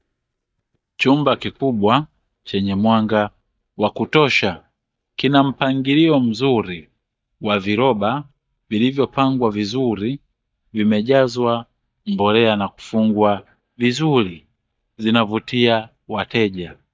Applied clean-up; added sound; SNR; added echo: neural mask model DeepFilterNet 3.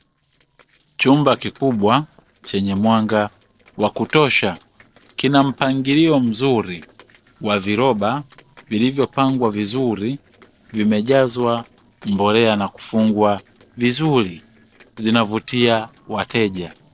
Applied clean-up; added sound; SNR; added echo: neural separator model SepFormer DNS4.